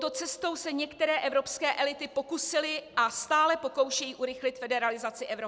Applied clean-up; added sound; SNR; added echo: none; none; none; none.